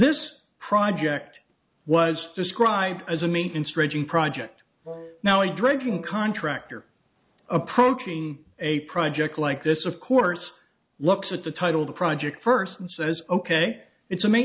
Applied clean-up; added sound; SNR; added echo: none; Wind instrument, woodwind instrument; 17 dB; none.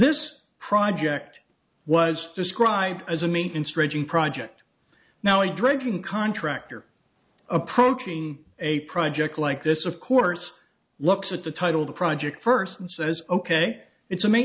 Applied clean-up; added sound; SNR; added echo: none; none; none; none.